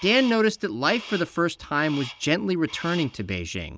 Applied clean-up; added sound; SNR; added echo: none; Crow; 18 dB; none.